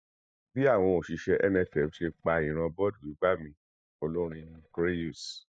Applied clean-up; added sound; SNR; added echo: neural mask model DeepFilterNet 3.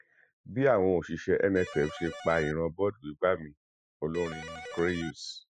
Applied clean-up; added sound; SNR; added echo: classical method Wiener filter.